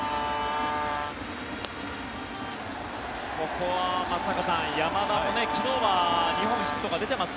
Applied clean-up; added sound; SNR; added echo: none; Guitar; 4 dB; none.